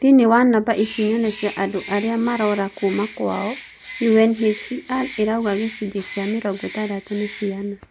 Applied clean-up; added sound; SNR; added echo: none; Bird; 17 dB; none.